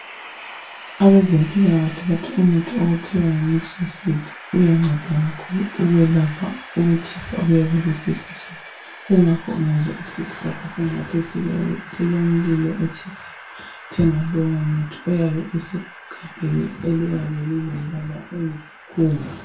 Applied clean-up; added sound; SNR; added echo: none; Train; 18 dB; reverberation time 0.2 s.